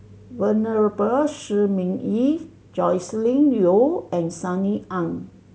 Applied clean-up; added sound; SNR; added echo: none; none; none; none.